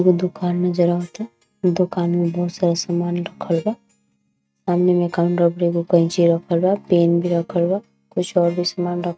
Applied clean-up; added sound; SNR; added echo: neural mask model RNNoise.